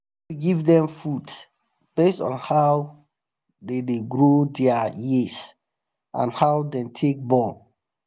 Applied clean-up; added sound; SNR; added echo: none; none; none; none.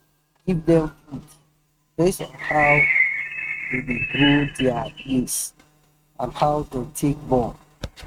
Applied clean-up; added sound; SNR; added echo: neural mask model RNNoise.